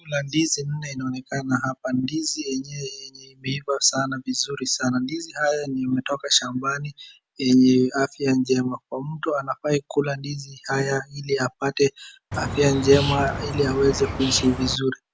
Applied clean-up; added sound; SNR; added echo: none; Bird; 5 dB; none.